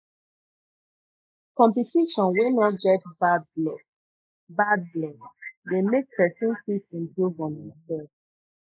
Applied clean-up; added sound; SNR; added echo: neural mask model Resemble Enhance denoiser.